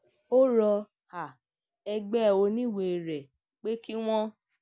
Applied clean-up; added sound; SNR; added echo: none; none; none; none.